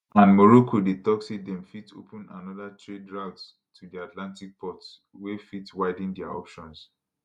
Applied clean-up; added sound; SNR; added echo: none; none; none; none.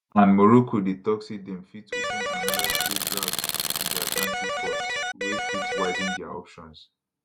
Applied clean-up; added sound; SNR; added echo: none; Tools + Electric guitar; 1 dB; none.